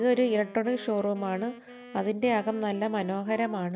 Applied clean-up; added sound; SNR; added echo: none; Wind instrument, woodwind instrument; 18 dB; none.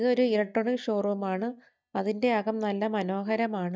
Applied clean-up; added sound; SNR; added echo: neural mask model DeepFilterNet 3.